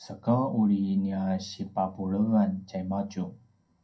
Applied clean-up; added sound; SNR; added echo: none; none; none; reverberation time 0.2 s.